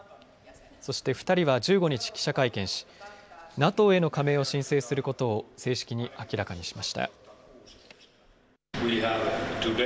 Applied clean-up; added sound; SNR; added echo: none; none; none; none.